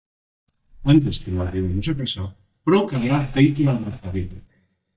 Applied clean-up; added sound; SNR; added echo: neural mask model DeepFilterNet 3.